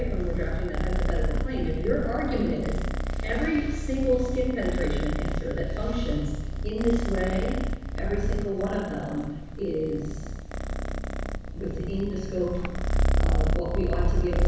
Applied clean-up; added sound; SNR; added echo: none; Purr; -3 dB; reverberation time 1.1 s.